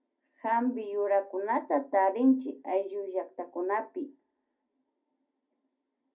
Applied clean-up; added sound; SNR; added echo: none; none; none; reverberation time 0.2 s.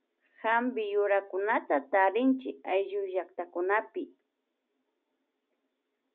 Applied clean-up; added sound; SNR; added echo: none; none; none; none.